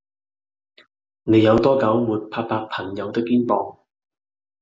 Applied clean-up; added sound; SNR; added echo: none; none; none; none.